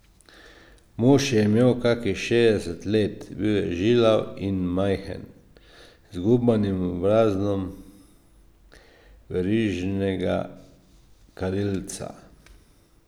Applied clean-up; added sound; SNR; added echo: none; none; none; none.